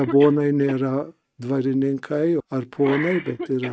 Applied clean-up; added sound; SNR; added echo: neural mask model RNNoise.